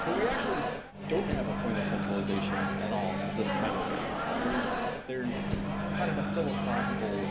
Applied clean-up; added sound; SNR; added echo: none; Microwave oven; -4 dB; none.